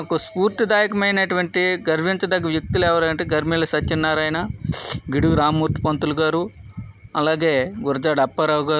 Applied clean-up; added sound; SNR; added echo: none; none; none; none.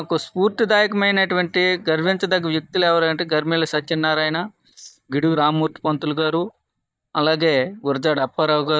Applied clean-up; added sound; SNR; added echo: neural mask model DeepFilterNet 3.